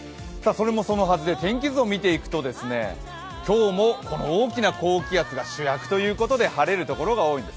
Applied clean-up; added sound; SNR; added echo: none; none; none; none.